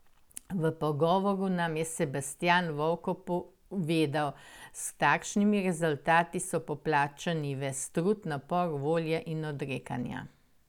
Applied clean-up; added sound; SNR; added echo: none; none; none; none.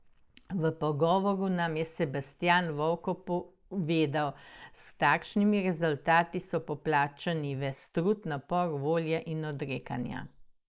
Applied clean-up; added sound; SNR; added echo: neural mask model Resemble Enhance denoiser.